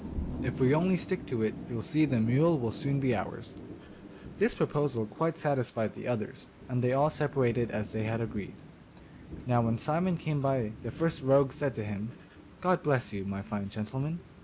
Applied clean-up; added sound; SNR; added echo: none; Thunder / Rain; 13 dB; none.